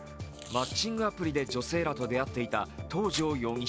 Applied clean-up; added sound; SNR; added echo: none; Packing tape, duct tape; 17 dB; none.